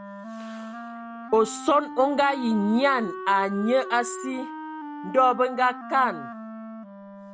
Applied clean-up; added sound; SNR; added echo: none; Wind instrument, woodwind instrument; 11 dB; none.